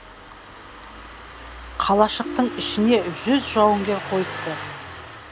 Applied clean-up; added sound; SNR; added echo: none; Ringtone + Engine starting; 11 dB; none.